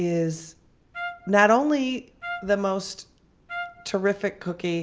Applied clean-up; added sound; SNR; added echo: none; Trumpet; 14 dB; none.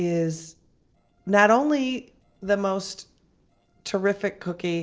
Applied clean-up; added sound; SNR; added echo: neural separator model SepFormer DNS4.